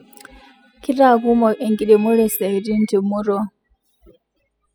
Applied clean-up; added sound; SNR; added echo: classical method spectral subtraction.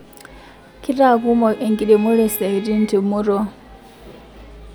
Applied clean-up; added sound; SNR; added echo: none; Bowed string instrument; 20 dB; none.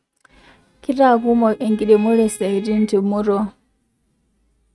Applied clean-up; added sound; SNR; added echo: neural mask model RNNoise.